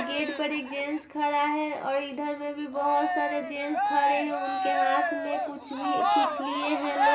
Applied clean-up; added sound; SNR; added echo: none; Cheering; 0 dB; reverberation time 0.7 s.